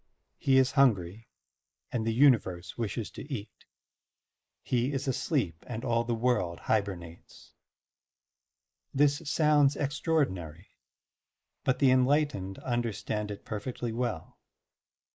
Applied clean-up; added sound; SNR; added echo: neural mask model Resemble Enhance denoiser.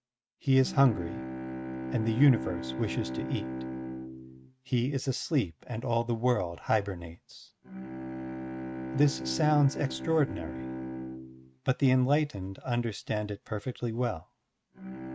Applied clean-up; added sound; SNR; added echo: neural mask model RNNoise.